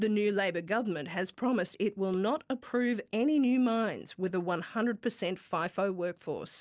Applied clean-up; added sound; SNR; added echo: none; none; none; none.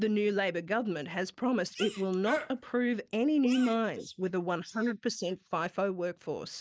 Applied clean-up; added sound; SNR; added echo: neural mask model Resemble Enhance denoiser.